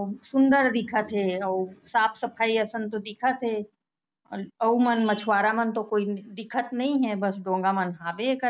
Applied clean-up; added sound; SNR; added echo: none; none; none; none.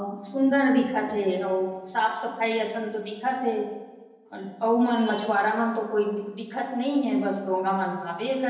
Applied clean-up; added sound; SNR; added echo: none; none; none; reverberation time 1.0 s.